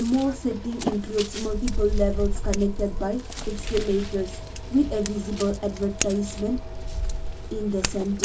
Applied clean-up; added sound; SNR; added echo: none; Scissors; 3 dB; reverberation time 0.2 s.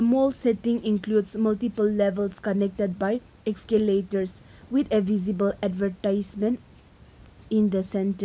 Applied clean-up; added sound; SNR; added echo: none; none; none; none.